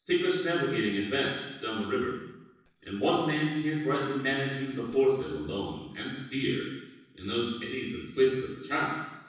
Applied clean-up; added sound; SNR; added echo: neural separator model SepFormer DNS4.